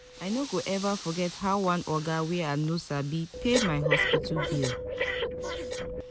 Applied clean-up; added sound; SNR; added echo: none; Breathing; 3 dB; none.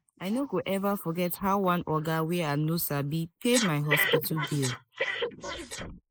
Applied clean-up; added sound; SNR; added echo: neural mask model Resemble Enhance denoiser.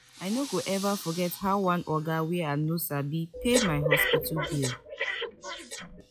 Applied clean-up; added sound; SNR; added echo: classical method log-MMSE.